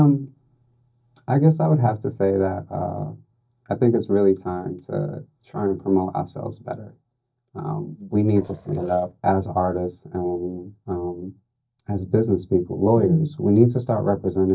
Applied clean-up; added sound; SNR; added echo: neural mask model DeepFilterNet 3.